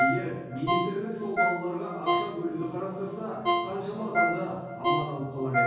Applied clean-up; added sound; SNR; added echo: none; Ringtone; -3 dB; reverberation time 1.3 s.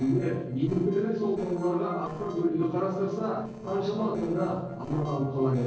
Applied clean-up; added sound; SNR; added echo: neural separator model SepFormer DNS4.